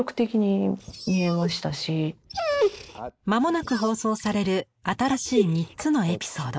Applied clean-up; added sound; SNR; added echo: neural mask model Resemble Enhance denoiser.